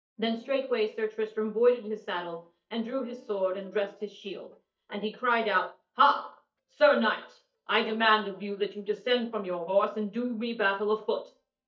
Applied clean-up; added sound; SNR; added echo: neural mask model DeepFilterNet 3.